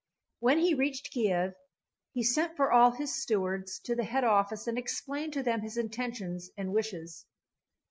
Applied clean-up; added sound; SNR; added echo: none; none; none; none.